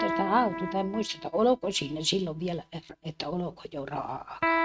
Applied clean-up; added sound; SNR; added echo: neural mask model RNNoise.